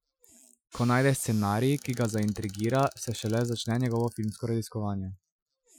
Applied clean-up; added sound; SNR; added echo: classical method Wiener filter.